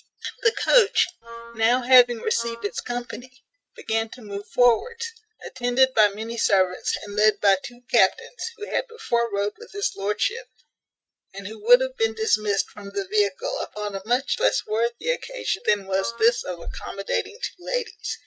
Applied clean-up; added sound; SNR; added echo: neural mask model RNNoise.